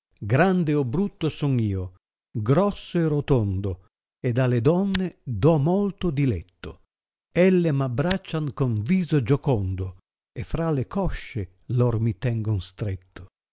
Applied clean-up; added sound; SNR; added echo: none; Tick; 11 dB; none.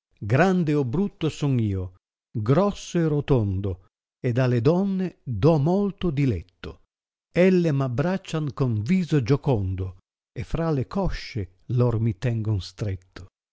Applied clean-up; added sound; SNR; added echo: none; none; none; none.